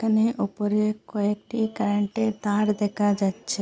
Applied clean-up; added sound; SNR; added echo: none; none; none; none.